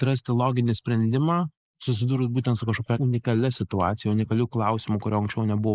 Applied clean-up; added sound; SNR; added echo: neural mask model Resemble Enhance denoiser.